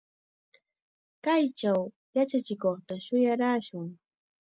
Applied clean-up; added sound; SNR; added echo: none; none; none; none.